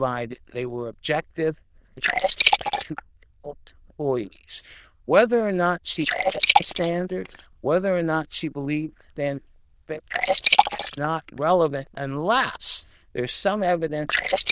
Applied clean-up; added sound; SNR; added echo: neural diffusion model UNIVERSE++.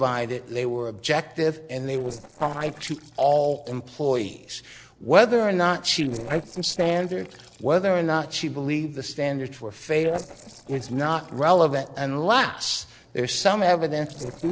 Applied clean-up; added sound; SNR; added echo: neural separator model SepFormer DNS4.